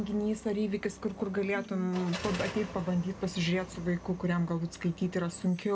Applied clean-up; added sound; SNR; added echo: none; Car; 13 dB; reverberation time 0.8 s.